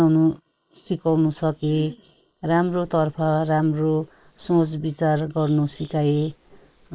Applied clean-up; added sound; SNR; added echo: neural mask model Resemble Enhance denoiser.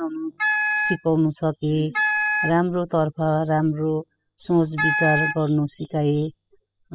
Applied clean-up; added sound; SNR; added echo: classical method spectral subtraction.